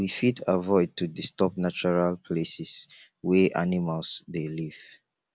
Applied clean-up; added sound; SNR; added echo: none; none; none; none.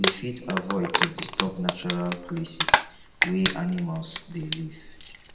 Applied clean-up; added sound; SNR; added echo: none; Crumpling, crinkling; -2 dB; reverberation time 0.9 s.